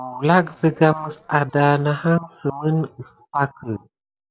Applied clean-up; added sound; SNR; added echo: neural separator model SepFormer DNS4.